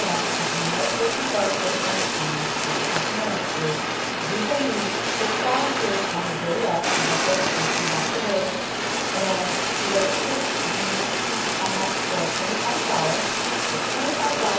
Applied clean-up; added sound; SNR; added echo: none; Fire; -4 dB; reverberation time 0.6 s.